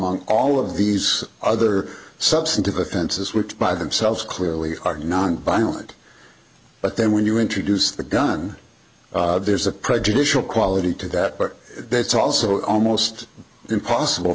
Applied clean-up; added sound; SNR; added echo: none; none; none; none.